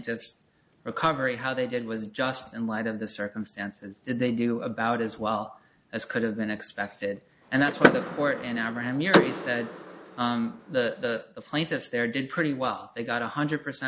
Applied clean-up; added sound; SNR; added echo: none; Door / Car; -1 dB; none.